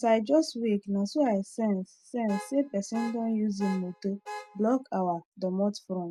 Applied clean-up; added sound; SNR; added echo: none; Alarm / Car; 14 dB; none.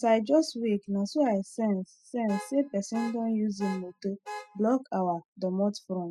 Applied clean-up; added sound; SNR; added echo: classical method spectral subtraction.